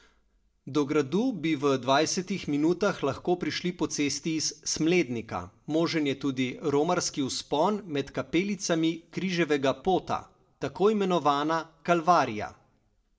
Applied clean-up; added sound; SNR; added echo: none; none; none; reverberation time 0.3 s.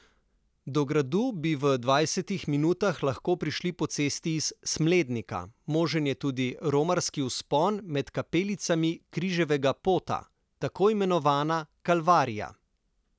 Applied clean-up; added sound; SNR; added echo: none; none; none; none.